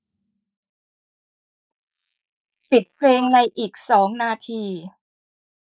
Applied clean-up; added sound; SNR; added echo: neural mask model Resemble Enhance denoiser.